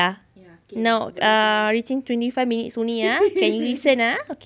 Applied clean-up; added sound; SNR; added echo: none; none; none; none.